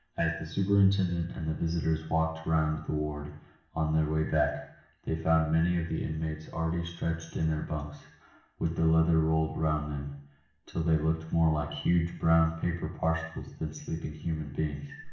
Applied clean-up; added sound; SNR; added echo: none; none; none; reverberation time 0.7 s.